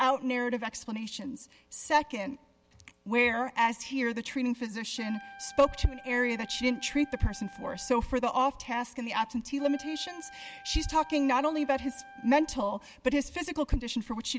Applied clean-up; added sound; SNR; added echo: none; Trumpet; 19 dB; none.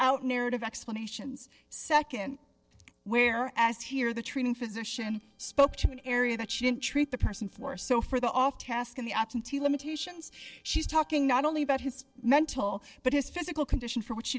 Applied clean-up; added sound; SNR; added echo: neural separator model SepFormer DNS4.